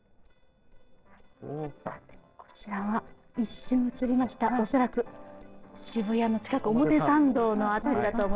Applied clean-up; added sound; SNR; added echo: neural separator model SepFormer DNS4.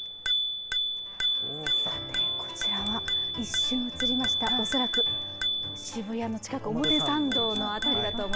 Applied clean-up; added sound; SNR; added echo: none; Bicycle bell; -3 dB; none.